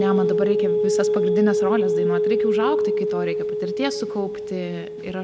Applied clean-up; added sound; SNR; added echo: none; Telephone; -4 dB; none.